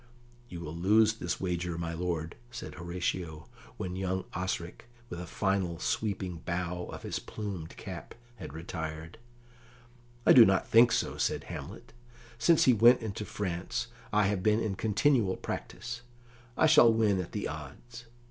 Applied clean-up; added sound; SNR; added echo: none; none; none; none.